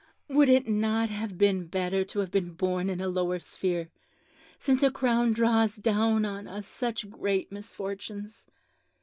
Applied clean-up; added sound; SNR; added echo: none; none; none; none.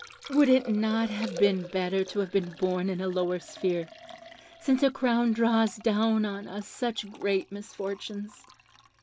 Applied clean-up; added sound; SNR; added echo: none; Liquid; 18 dB; none.